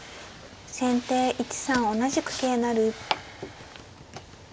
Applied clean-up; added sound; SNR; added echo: none; none; none; none.